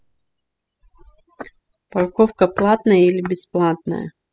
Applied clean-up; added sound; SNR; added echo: classical method spectral subtraction.